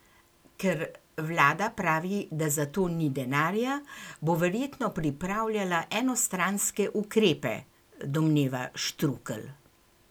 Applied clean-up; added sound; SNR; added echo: none; none; none; none.